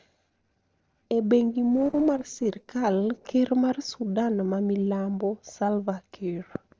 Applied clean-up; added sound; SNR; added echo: neural separator model SepFormer DNS4.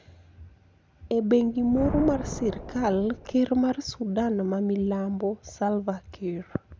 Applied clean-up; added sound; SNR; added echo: none; Thunder; 13 dB; none.